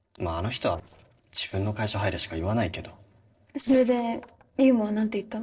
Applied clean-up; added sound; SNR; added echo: neural separator model SepFormer DNS4.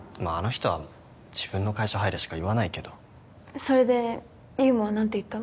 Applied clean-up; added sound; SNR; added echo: none; none; none; none.